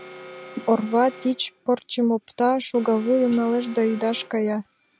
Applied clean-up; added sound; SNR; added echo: none; Alarm; 20 dB; none.